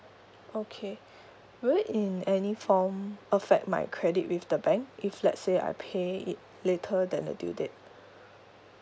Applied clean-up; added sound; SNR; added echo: none; none; none; none.